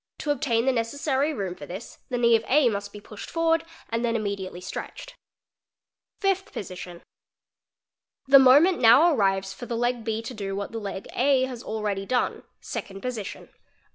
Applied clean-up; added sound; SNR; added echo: none; none; none; none.